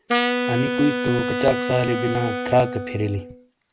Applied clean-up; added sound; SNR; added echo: none; Wind instrument, woodwind instrument; 2 dB; none.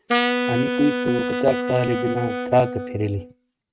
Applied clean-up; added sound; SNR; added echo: neural mask model RNNoise.